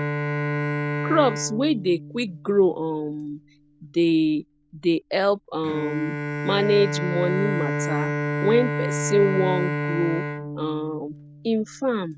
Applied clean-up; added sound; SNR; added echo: none; Bowed string instrument; 4 dB; none.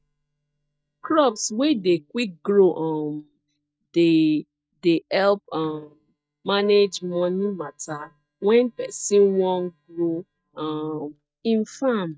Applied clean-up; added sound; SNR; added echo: neural mask model DeepFilterNet 3.